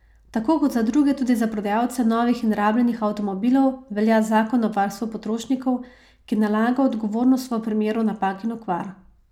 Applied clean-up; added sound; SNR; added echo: none; none; none; none.